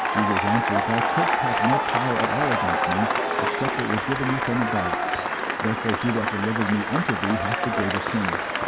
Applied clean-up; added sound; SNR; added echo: none; Applause / Cheering; -3 dB; none.